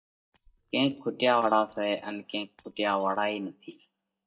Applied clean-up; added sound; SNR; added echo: neural mask model DeepFilterNet 3.